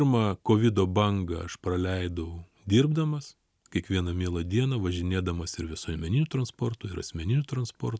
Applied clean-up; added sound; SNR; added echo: none; none; none; none.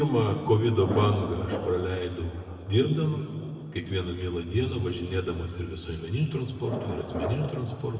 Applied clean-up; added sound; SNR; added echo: none; Thunder; 11 dB; reverberation time 2.0 s.